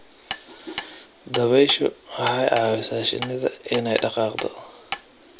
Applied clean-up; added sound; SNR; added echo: none; Hammer; 10 dB; none.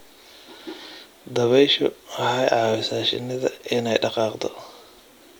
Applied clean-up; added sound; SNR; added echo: none; none; none; none.